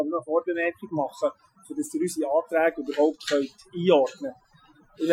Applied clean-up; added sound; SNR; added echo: classical method Wiener filter.